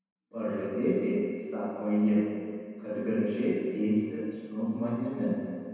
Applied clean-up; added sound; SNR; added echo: none; none; none; reverberation time 2.2 s.